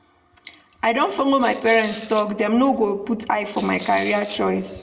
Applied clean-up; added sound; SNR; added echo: none; Rattle / Rattle (instrument); 20 dB; reverberation time 1.0 s.